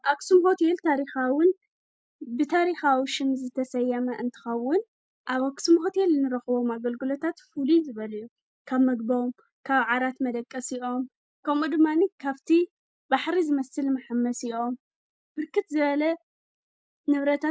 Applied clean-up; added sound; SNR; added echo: none; none; none; none.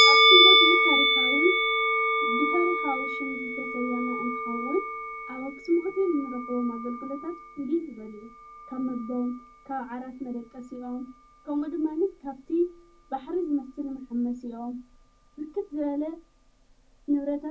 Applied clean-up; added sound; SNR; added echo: none; Musical instrument; -4 dB; reverberation time 0.4 s.